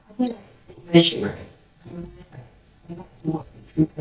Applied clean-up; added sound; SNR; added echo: neural mask model DeepFilterNet 3.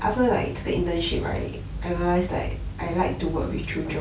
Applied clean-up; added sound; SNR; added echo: none; none; none; none.